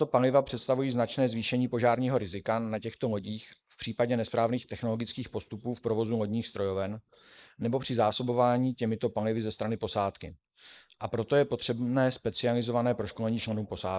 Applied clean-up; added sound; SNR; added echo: neural mask model Resemble Enhance denoiser.